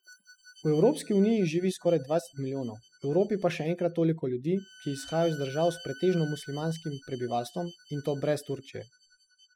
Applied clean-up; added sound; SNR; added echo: classical method spectral subtraction.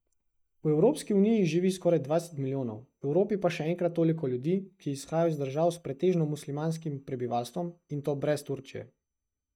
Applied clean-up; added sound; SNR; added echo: neural mask model DeepFilterNet 3.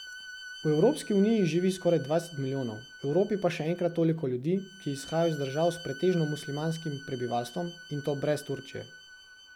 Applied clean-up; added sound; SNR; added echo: none; Bowed string instrument; 17 dB; none.